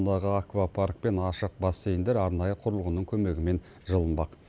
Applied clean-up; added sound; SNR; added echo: none; none; none; none.